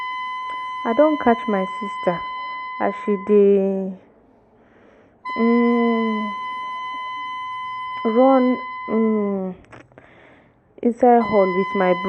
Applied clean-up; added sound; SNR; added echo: none; Wind instrument, woodwind instrument; 9 dB; none.